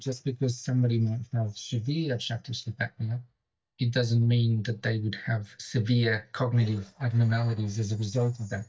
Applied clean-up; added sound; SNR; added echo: neural mask model DeepFilterNet 3.